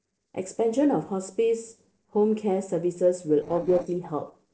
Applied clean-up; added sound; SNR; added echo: neural separator model SepFormer DNS4.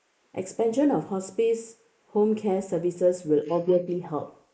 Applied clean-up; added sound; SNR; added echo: neural mask model Resemble Enhance denoiser.